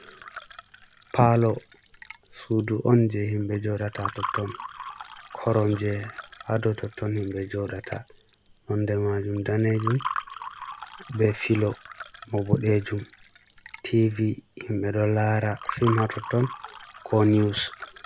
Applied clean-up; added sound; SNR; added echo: none; Fill (with liquid) / Water; 13 dB; none.